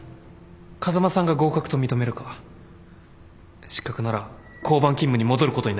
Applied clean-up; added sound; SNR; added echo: none; none; none; none.